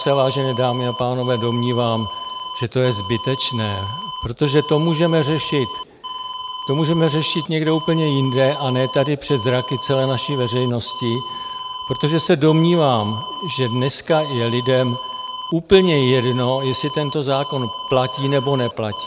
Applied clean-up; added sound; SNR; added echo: none; Alarm; 10 dB; none.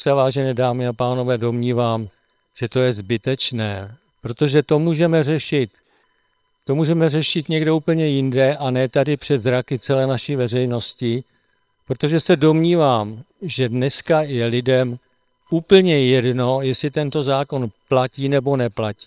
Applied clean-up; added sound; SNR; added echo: neural separator model SepFormer WHAM!.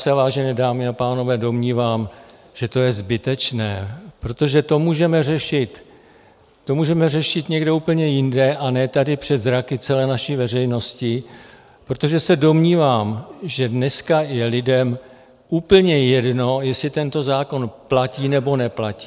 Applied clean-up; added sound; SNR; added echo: none; none; none; none.